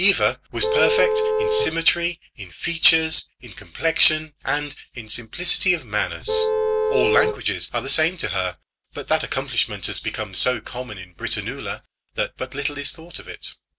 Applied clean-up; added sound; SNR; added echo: none; Vehicle horn, car horn, honking; -1 dB; none.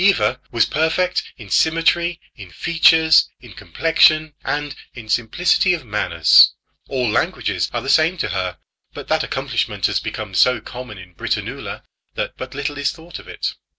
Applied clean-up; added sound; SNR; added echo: none; none; none; none.